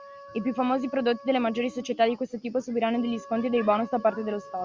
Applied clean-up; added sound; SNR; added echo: none; Wind instrument, woodwind instrument; 19 dB; none.